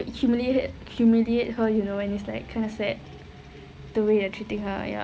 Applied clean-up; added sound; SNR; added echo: none; none; none; none.